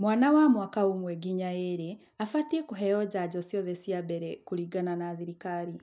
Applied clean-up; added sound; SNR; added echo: none; none; none; none.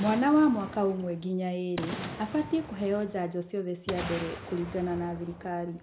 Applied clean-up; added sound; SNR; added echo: none; Boom; 12 dB; reverberation time 0.5 s.